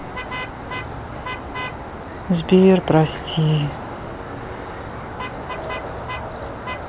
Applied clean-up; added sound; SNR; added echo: none; Vehicle horn, car horn, honking; 15 dB; none.